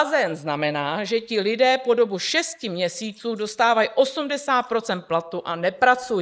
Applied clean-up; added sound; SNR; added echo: neural mask model Resemble Enhance denoiser.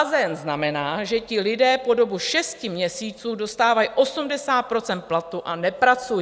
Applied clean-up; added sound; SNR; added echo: none; none; none; none.